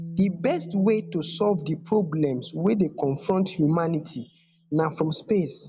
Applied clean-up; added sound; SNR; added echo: none; Bass guitar; 17 dB; none.